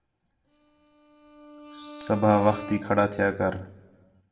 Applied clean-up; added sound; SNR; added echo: none; Bowed string instrument; 17 dB; reverberation time 0.9 s.